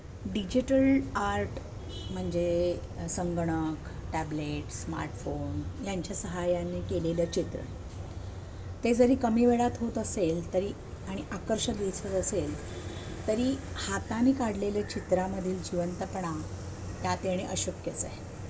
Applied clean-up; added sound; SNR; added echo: none; Aircraft; 15 dB; none.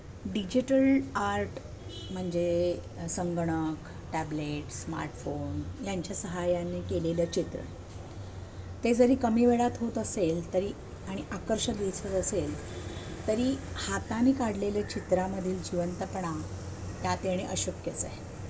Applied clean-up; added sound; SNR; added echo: none; none; none; none.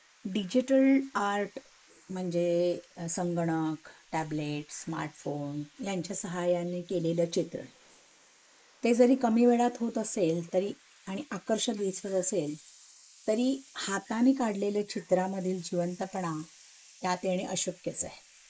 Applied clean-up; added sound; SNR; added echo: neural mask model Resemble Enhance denoiser.